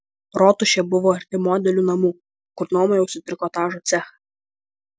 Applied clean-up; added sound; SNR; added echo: none; none; none; none.